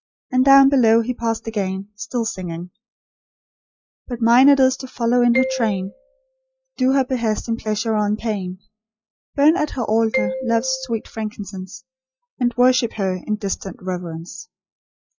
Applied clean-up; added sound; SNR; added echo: classical method log-MMSE.